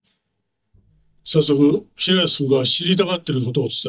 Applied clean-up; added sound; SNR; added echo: neural mask model DeepFilterNet 3.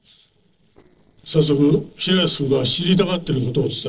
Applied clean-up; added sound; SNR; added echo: neural separator model SepFormer DNS4.